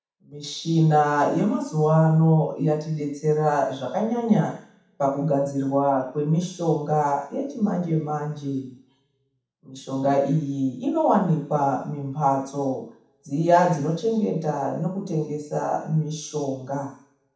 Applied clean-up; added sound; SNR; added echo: none; none; none; reverberation time 0.7 s.